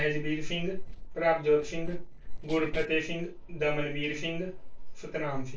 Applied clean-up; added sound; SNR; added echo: neural separator model SepFormer DNS4.